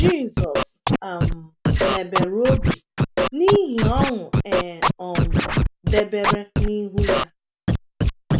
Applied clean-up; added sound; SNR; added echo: none; Scratching (performance technique); -4 dB; none.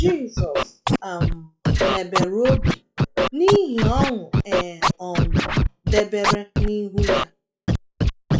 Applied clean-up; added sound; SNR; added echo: classical method log-MMSE.